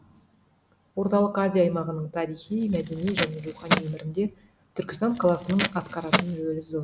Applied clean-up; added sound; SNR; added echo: none; Packing tape, duct tape; 1 dB; none.